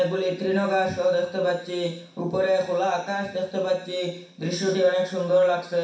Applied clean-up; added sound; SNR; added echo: none; none; none; reverberation time 0.6 s.